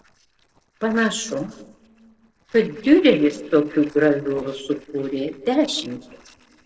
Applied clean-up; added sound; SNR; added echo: neural separator model SepFormer DNS4.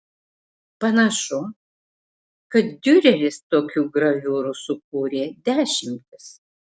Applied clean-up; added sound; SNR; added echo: none; none; none; none.